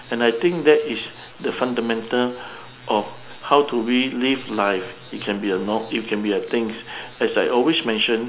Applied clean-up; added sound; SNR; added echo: none; none; none; none.